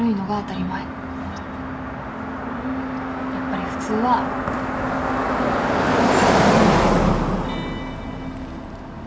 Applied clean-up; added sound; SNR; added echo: none; Car passing by; -5 dB; reverberation time 0.4 s.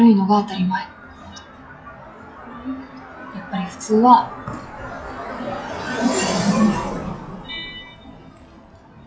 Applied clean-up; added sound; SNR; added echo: classical method WPE with log-MMSE.